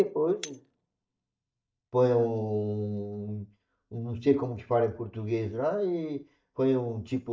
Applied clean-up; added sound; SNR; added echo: neural mask model DeepFilterNet 3.